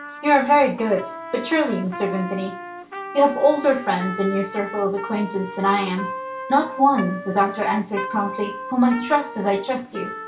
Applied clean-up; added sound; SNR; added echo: none; Trumpet; 12 dB; reverberation time 0.3 s.